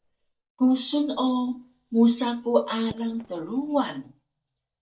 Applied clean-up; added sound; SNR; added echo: neural mask model DeepFilterNet 3.